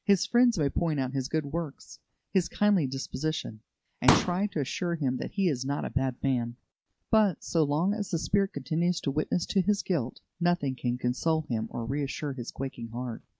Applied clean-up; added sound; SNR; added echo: none; Explosion; 1 dB; none.